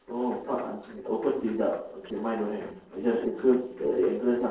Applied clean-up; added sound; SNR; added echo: neural separator model SepFormer DNS4.